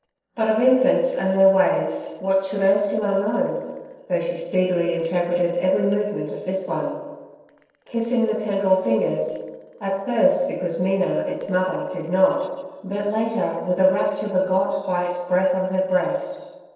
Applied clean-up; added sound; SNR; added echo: neural separator model SepFormer DNS4.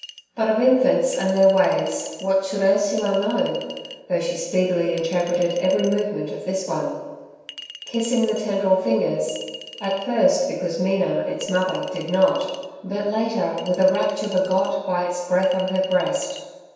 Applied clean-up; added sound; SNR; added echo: none; Chink, clink; 19 dB; reverberation time 1.2 s.